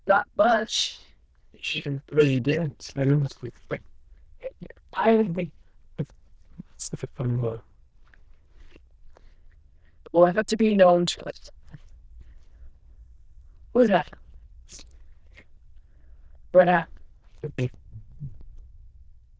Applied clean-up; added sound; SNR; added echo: neural diffusion model UNIVERSE++.